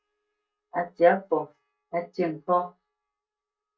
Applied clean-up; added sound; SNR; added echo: neural mask model DeepFilterNet 3.